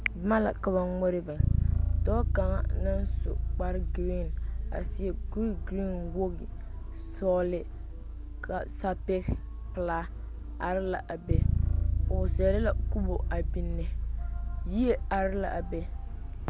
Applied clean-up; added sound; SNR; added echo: none; Bass guitar; -2 dB; none.